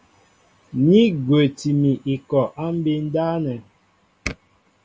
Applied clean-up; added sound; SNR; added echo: none; none; none; none.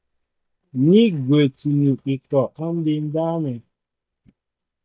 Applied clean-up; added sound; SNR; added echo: neural mask model DeepFilterNet 3.